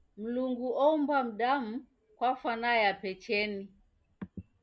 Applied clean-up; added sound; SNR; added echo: none; none; none; none.